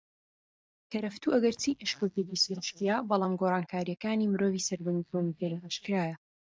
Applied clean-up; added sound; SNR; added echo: neural mask model DeepFilterNet 3.